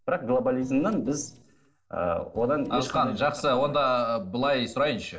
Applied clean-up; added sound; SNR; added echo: neural separator model SepFormer DNS4.